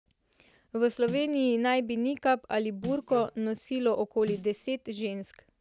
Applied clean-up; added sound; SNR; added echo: none; Wind instrument, woodwind instrument + Snare drum; 16 dB; none.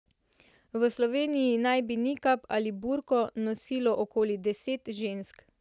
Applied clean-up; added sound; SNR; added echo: none; none; none; none.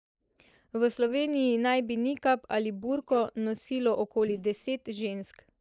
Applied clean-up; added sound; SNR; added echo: neural mask model Resemble Enhance denoiser.